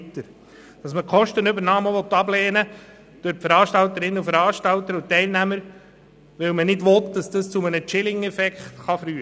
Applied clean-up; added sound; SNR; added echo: none; none; none; none.